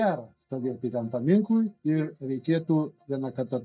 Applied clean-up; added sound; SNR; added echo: neural mask model DeepFilterNet 3.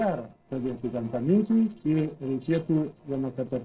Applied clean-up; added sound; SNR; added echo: neural separator model SepFormer DNS4.